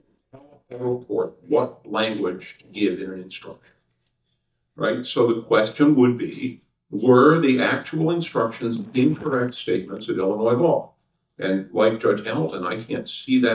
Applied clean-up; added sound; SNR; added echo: neural mask model DeepFilterNet 3.